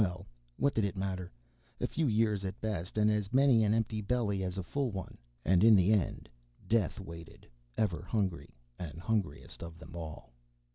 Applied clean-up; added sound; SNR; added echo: none; none; none; none.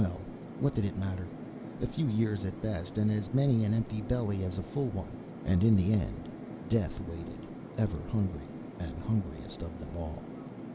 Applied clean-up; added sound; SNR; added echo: none; Fixed-wing aircraft, airplane; 11 dB; none.